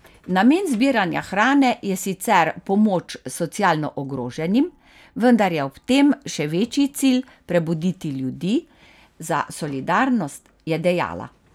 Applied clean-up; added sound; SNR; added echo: none; none; none; none.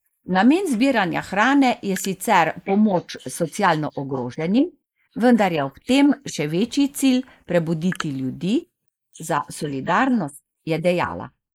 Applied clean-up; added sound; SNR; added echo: neural mask model Resemble Enhance denoiser.